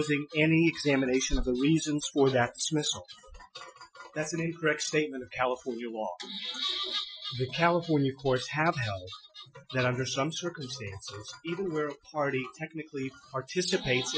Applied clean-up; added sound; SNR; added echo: classical method Wiener filter.